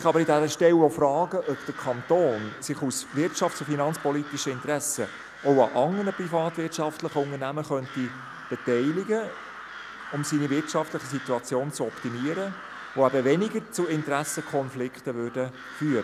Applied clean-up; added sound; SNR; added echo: none; Crow; 15 dB; none.